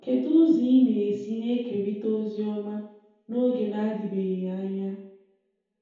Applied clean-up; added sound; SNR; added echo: none; none; none; reverberation time 0.8 s.